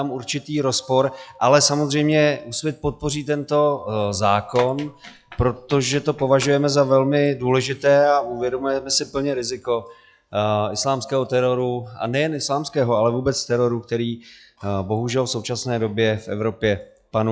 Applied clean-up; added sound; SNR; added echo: classical method log-MMSE.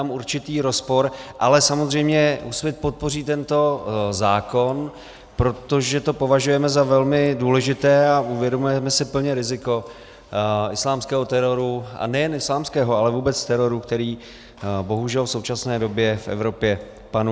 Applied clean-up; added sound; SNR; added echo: none; none; none; none.